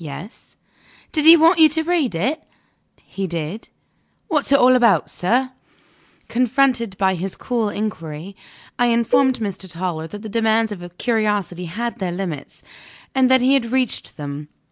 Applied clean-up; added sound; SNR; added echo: none; Cowbell; 7 dB; none.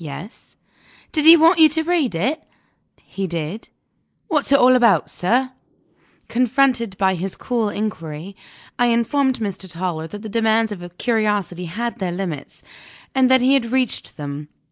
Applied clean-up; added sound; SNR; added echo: neural mask model Resemble Enhance denoiser.